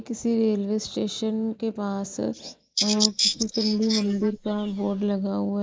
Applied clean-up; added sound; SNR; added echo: neural mask model Resemble Enhance denoiser.